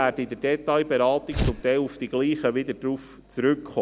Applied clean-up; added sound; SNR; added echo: none; Tearing; 2 dB; none.